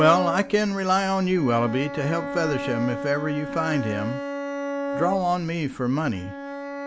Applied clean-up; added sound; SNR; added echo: none; Bowed string instrument; 7 dB; none.